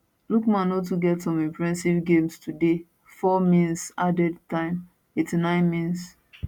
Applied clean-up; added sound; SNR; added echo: none; none; none; none.